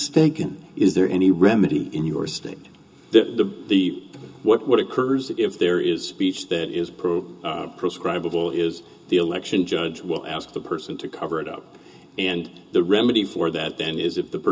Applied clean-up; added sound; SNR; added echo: none; none; none; reverberation time 0.2 s.